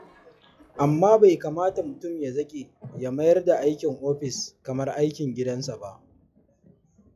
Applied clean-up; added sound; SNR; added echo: classical method log-MMSE.